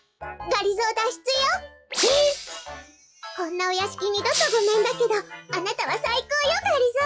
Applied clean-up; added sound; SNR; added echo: classical method log-MMSE.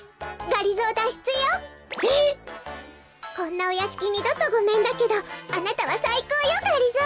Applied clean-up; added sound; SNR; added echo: none; none; none; none.